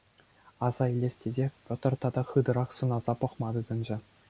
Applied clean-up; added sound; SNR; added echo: none; none; none; none.